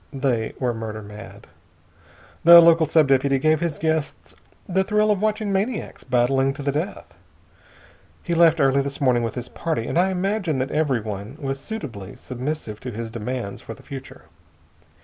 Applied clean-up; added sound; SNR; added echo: none; none; none; none.